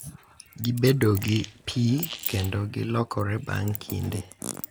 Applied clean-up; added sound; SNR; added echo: none; Chink, clink + Fart; 14 dB; none.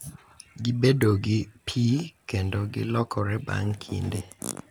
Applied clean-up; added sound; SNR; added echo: none; none; none; none.